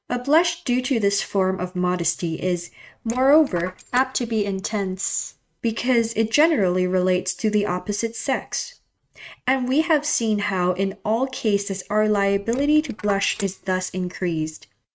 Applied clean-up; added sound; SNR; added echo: neural mask model RNNoise.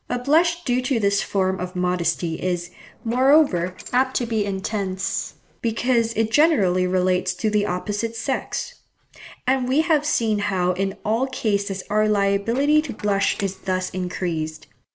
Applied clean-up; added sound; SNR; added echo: neural separator model SepFormer DNS4.